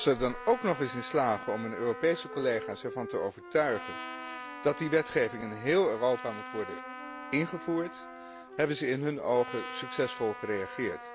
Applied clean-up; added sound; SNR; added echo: none; Trumpet + Wind instrument, woodwind instrument; 11 dB; none.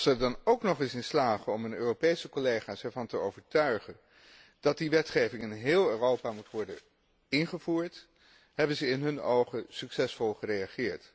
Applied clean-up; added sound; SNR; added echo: none; none; none; none.